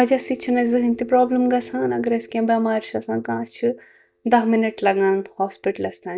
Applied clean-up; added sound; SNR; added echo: neural mask model DeepFilterNet 3.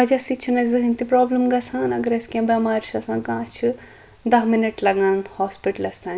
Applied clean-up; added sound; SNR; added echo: none; none; none; none.